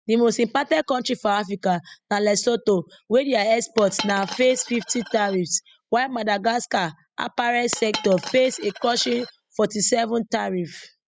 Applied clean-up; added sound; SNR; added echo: classical method spectral subtraction.